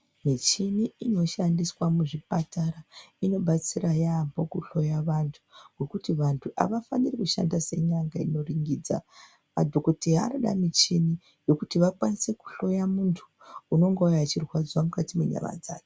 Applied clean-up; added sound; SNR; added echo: none; none; none; none.